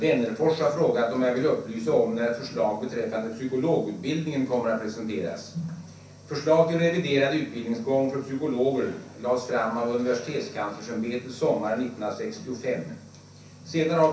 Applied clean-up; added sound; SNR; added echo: none; none; none; reverberation time 0.6 s.